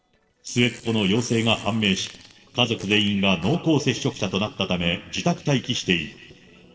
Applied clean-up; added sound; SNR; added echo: neural separator model SepFormer DNS4.